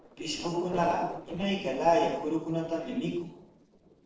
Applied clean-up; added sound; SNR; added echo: neural separator model SepFormer DNS4.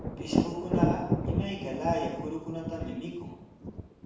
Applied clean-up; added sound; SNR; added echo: none; Thunder; -4 dB; reverberation time 0.8 s.